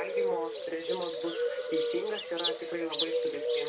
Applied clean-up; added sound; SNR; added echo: none; Bird; -5 dB; reverberation time 0.2 s.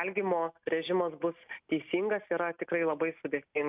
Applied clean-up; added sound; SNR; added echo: none; none; none; none.